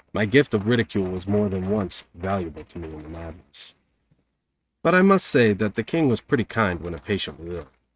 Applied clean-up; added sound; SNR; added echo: neural mask model RNNoise.